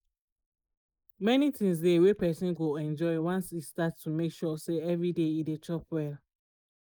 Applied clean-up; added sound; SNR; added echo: neural mask model Resemble Enhance denoiser.